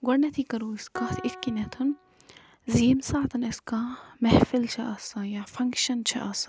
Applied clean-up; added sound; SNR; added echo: none; Piano; 16 dB; none.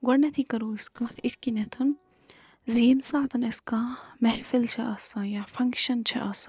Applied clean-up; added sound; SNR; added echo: neural separator model SepFormer DNS4.